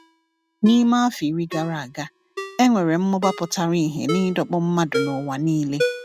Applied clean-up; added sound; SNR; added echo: none; Ringtone; 10 dB; none.